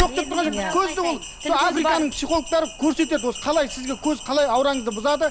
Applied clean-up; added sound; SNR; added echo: none; Wind + Bell; 11 dB; none.